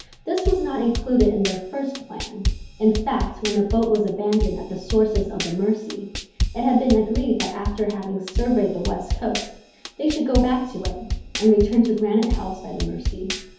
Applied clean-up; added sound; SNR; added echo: none; Drum kit; 6 dB; reverberation time 0.8 s.